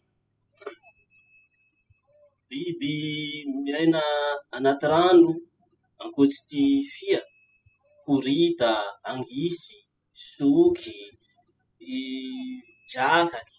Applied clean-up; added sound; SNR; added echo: classical method spectral subtraction.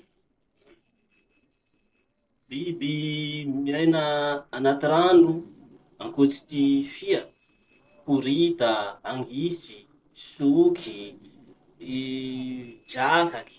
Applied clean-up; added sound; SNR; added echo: neural separator model SepFormer DNS4.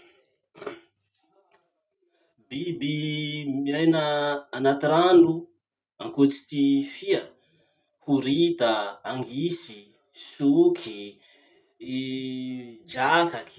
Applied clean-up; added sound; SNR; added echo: none; none; none; none.